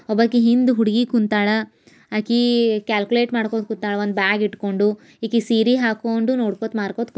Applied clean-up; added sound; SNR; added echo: none; none; none; none.